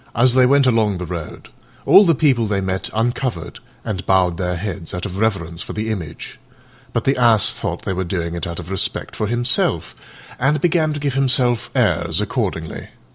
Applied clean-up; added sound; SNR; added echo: none; none; none; none.